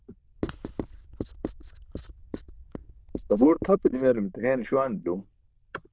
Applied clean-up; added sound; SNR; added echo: neural diffusion model UNIVERSE++.